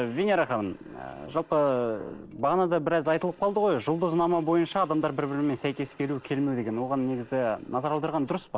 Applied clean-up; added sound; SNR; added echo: neural mask model Resemble Enhance denoiser.